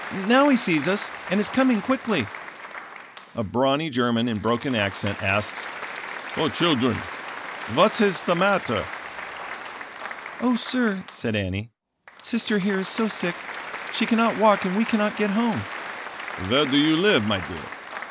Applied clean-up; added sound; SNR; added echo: none; Applause; 11 dB; none.